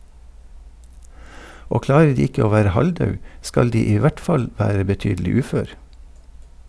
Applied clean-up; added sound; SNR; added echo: none; none; none; none.